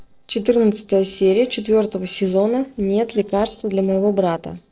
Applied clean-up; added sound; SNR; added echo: neural separator model SepFormer DNS4.